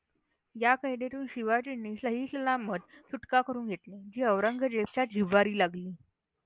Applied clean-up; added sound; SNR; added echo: none; none; none; none.